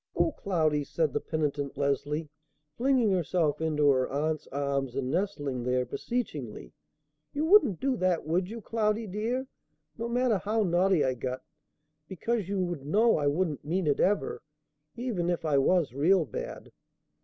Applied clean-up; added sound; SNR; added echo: none; none; none; none.